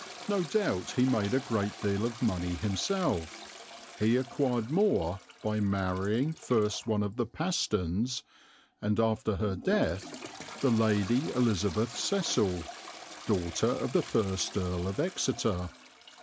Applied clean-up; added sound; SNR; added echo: none; Toilet flush; 16 dB; none.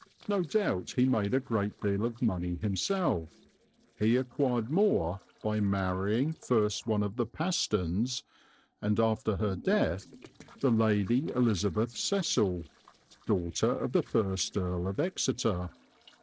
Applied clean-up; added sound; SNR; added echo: neural separator model SepFormer DNS4.